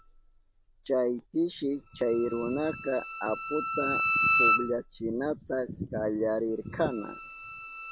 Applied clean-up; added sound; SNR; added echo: none; Bowed string instrument; 1 dB; none.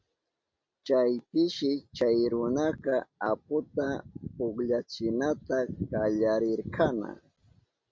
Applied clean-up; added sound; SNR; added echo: none; none; none; none.